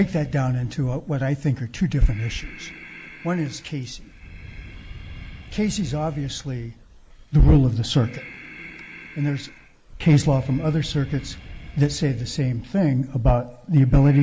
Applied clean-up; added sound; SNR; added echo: none; Breathing; 18 dB; none.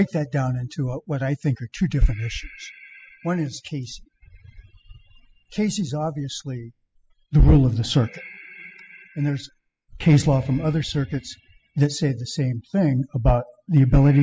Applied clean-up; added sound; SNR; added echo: classical method spectral subtraction.